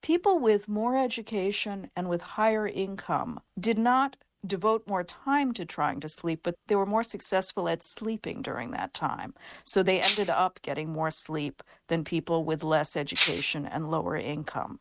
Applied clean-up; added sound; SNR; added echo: neural mask model RNNoise.